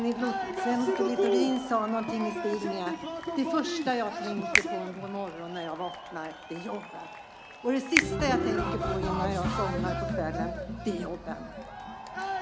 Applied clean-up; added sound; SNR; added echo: none; Finger snapping + Cheering; 0 dB; none.